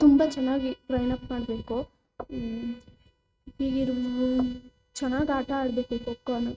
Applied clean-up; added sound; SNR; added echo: neural mask model RNNoise.